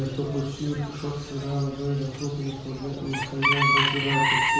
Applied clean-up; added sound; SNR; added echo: none; Bird / Chicken, rooster; -1 dB; reverberation time 1.1 s.